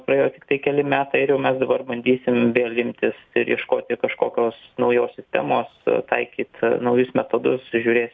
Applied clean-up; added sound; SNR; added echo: none; none; none; none.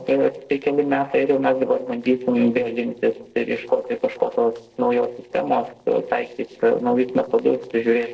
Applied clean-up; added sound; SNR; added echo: neural separator model SepFormer DNS4.